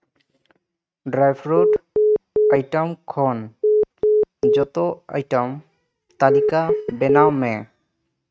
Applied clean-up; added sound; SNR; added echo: neural mask model RNNoise.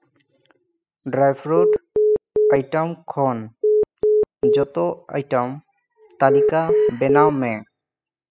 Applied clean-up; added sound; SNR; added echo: classical method spectral subtraction.